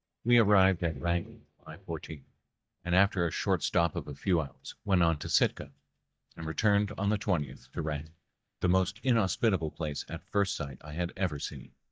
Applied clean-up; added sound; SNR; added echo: neural mask model DeepFilterNet 3.